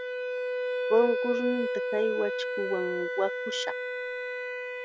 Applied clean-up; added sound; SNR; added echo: none; Wind instrument, woodwind instrument; 0 dB; none.